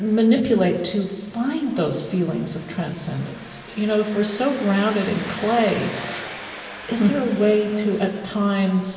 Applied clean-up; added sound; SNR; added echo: none; Engine; 16 dB; reverberation time 1.4 s.